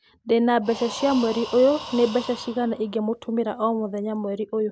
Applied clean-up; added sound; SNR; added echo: none; Breathing; 16 dB; none.